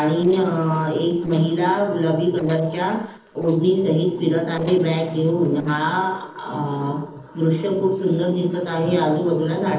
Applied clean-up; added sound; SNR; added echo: neural separator model SepFormer DNS4.